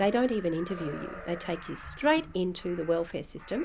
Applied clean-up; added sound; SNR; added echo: none; Crow; 16 dB; none.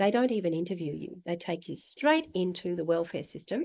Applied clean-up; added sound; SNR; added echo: neural mask model Resemble Enhance denoiser.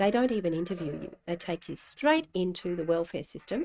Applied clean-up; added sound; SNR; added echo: neural mask model RNNoise.